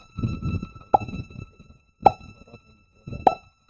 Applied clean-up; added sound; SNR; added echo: neural mask model RNNoise.